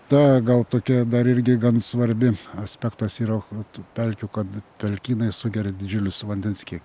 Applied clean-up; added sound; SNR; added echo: none; none; none; none.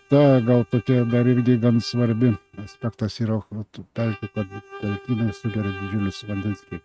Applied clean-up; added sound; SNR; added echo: neural mask model RNNoise.